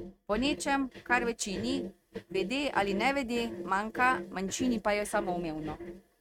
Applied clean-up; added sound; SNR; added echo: neural mask model RNNoise.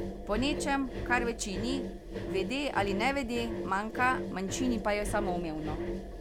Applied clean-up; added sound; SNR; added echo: none; Engine; 4 dB; none.